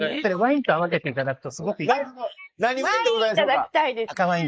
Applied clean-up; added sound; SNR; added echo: neural mask model Resemble Enhance denoiser.